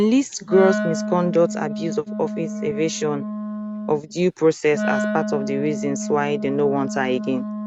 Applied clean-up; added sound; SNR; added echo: neural mask model RNNoise.